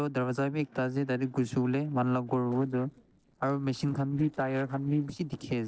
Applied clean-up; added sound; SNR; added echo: neural separator model SepFormer DNS4.